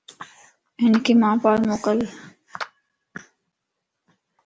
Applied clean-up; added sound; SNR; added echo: none; Clapping; 18 dB; none.